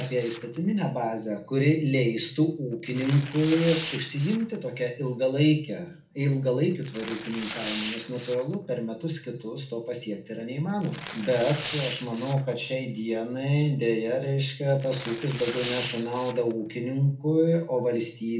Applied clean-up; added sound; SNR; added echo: none; Tearing; 15 dB; reverberation time 0.4 s.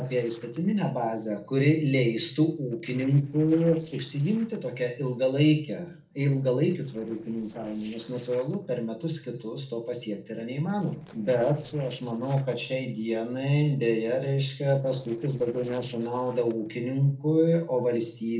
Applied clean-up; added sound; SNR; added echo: neural separator model SepFormer DNS4.